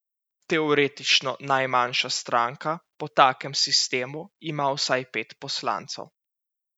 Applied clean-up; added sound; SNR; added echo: none; none; none; none.